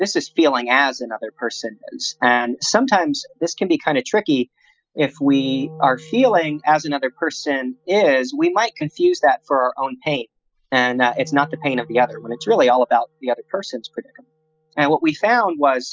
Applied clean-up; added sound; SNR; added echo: classical method spectral subtraction.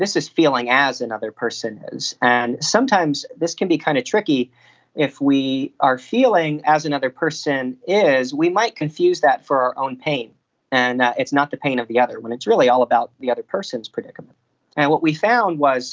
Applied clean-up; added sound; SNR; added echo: none; none; none; none.